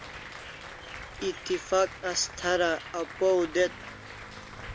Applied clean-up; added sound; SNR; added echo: none; Applause + Motorcycle / Accelerating, revving, vroom; 13 dB; none.